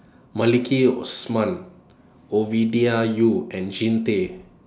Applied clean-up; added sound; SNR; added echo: none; none; none; none.